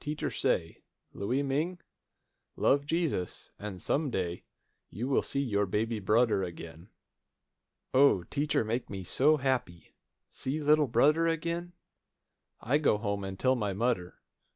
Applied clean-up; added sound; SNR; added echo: none; none; none; none.